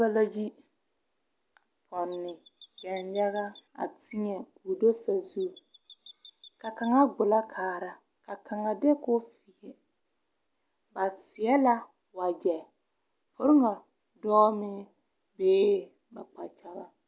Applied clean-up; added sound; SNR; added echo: none; Chirp, tweet; 19 dB; none.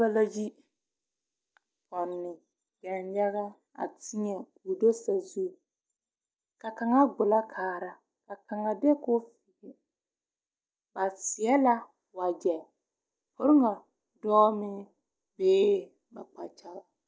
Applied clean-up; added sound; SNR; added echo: neural mask model DeepFilterNet 3.